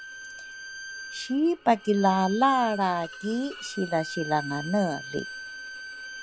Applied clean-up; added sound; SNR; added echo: none; Bowed string instrument; 12 dB; none.